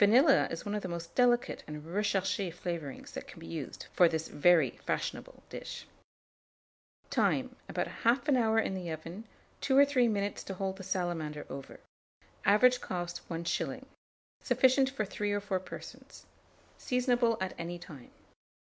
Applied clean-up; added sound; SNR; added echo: none; none; none; none.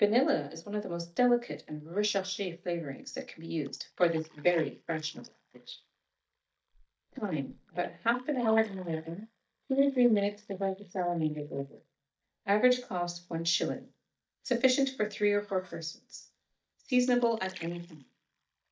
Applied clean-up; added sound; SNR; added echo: neural mask model DeepFilterNet 3.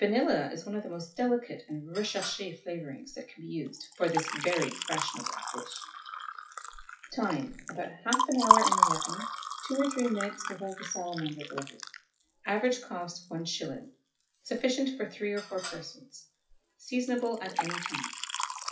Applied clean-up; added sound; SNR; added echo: classical method WPE with log-MMSE.